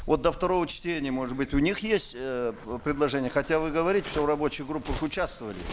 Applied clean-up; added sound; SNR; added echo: none; Waves, surf; 15 dB; none.